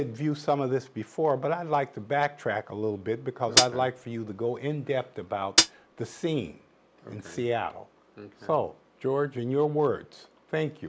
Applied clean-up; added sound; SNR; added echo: none; Hi-hat; -2 dB; none.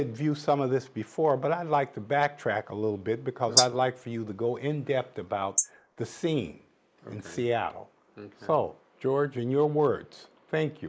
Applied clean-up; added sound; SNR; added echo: neural mask model Resemble Enhance denoiser.